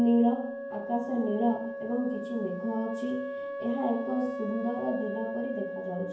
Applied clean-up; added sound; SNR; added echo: none; Wind instrument, woodwind instrument; 7 dB; reverberation time 0.9 s.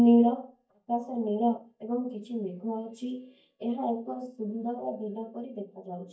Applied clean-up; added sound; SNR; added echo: neural mask model DeepFilterNet 3.